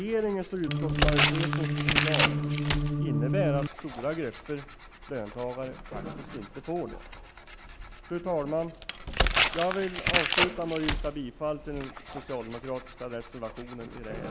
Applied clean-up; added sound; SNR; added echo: none; Organ + Tearing; -4 dB; none.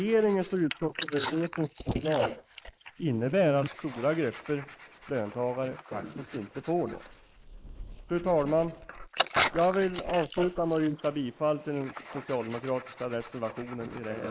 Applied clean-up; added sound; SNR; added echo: neural mask model Resemble Enhance denoiser.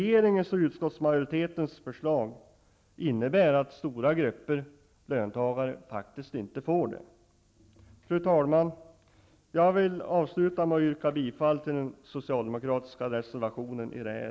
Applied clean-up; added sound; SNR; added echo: none; none; none; none.